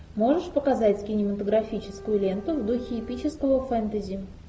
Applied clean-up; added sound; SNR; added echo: none; Bowed string instrument; 18 dB; none.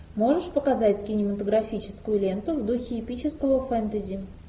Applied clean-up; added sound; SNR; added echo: none; none; none; none.